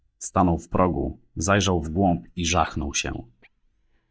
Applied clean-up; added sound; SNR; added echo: neural mask model DeepFilterNet 3.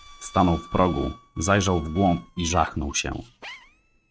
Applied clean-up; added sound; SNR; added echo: neural mask model RNNoise.